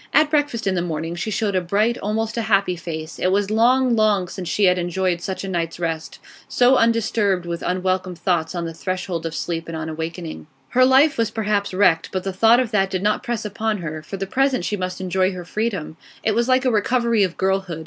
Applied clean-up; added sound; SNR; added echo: none; none; none; none.